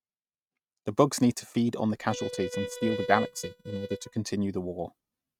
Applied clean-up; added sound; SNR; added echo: neural mask model RNNoise.